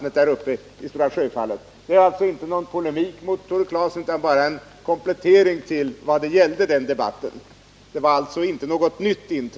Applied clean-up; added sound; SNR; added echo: none; none; none; none.